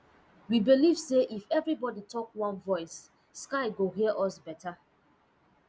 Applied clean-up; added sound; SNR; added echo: none; none; none; none.